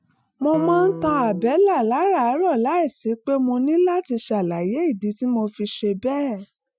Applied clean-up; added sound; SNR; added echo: classical method Wiener filter.